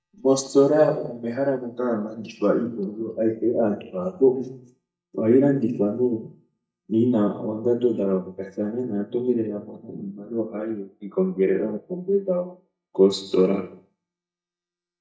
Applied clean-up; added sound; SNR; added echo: neural mask model DeepFilterNet 3.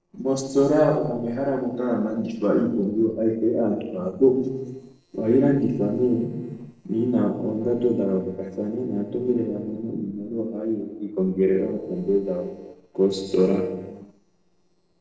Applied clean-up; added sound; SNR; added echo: neural separator model SepFormer DNS4.